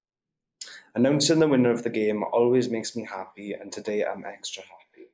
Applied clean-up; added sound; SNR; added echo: neural mask model Resemble Enhance denoiser.